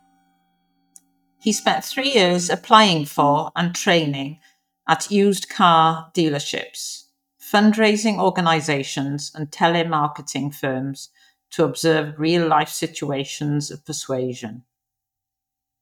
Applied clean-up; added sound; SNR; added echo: neural mask model DeepFilterNet 3.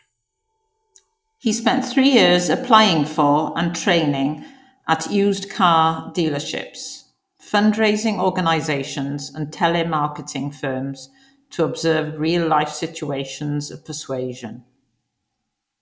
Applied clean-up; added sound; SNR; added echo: neural mask model Resemble Enhance denoiser.